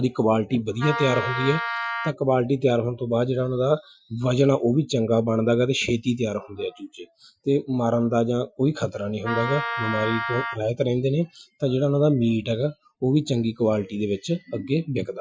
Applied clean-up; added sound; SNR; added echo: classical method Wiener filter.